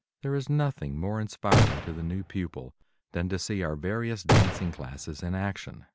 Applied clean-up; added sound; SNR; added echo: none; Gunshot, gunfire; -4 dB; none.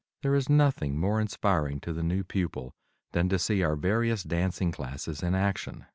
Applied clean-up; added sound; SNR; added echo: none; none; none; none.